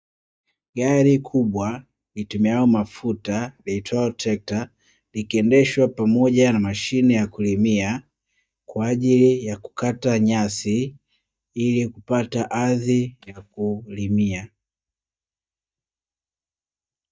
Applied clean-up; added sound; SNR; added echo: neural mask model DeepFilterNet 3.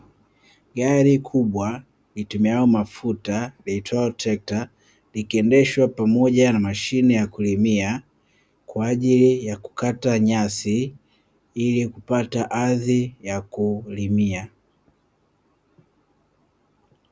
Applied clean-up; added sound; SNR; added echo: none; none; none; none.